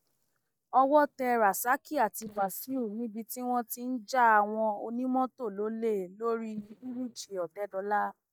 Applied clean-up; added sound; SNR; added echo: neural mask model DeepFilterNet 3.